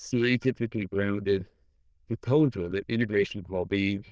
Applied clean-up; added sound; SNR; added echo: neural diffusion model UNIVERSE++.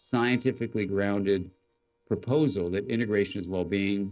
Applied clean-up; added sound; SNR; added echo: neural separator model SepFormer DNS4.